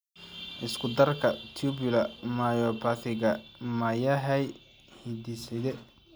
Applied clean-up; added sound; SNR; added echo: none; none; none; none.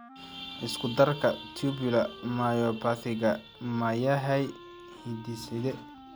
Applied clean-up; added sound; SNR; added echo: none; Wind instrument, woodwind instrument; 19 dB; none.